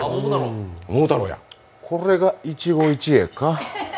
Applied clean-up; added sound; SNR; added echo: none; none; none; none.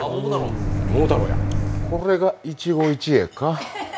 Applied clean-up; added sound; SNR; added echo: none; Microwave oven; -1 dB; none.